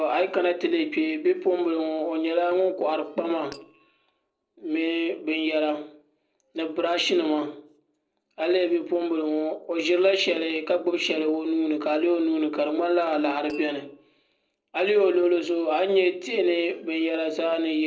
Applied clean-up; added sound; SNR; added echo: neural separator model SepFormer DNS4.